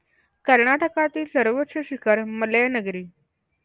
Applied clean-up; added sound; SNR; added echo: none; none; none; none.